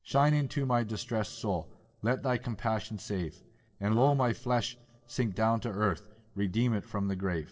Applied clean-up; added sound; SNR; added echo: neural separator model SepFormer DNS4.